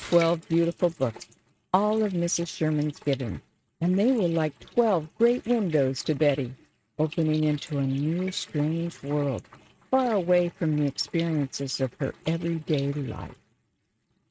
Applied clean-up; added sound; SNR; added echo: neural mask model RNNoise.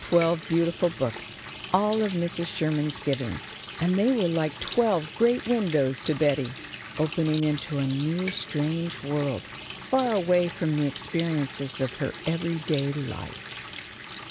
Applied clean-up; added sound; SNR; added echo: none; Water tap, faucet; 11 dB; none.